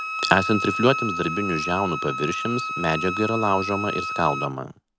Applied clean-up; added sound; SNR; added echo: none; Wind instrument, woodwind instrument; 5 dB; none.